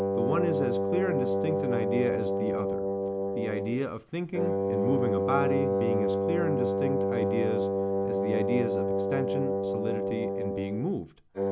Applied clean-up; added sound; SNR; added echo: none; Wind instrument, woodwind instrument; -4 dB; none.